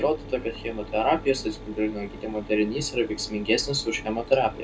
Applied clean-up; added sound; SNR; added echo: none; Mechanisms; 13 dB; reverberation time 0.2 s.